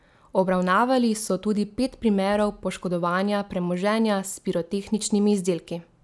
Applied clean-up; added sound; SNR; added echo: none; none; none; none.